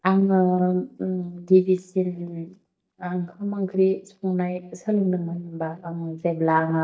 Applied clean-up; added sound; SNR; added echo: neural mask model DeepFilterNet 3.